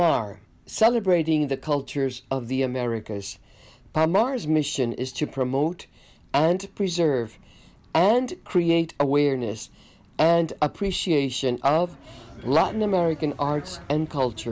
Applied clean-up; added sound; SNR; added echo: none; none; none; none.